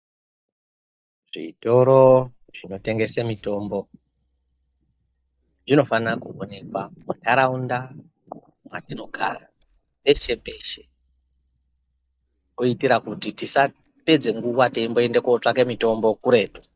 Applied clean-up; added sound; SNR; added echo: neural mask model DeepFilterNet 3.